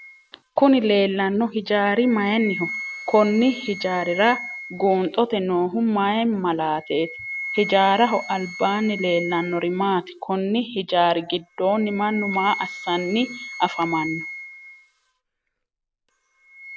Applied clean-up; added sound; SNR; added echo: none; Wind instrument, woodwind instrument; 13 dB; none.